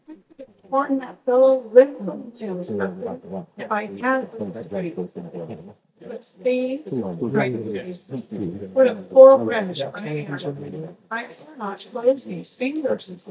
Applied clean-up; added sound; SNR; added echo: neural mask model DeepFilterNet 3.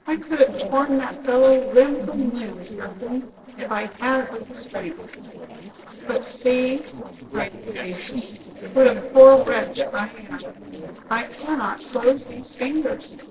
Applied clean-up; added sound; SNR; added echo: neural separator model SepFormer DNS4.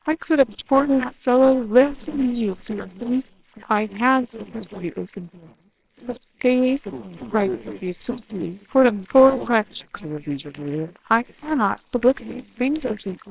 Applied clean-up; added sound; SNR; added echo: neural separator model SepFormer WHAMR!.